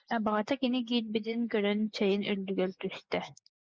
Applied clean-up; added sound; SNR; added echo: neural mask model Resemble Enhance denoiser.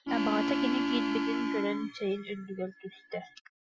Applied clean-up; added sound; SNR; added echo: classical method Wiener filter.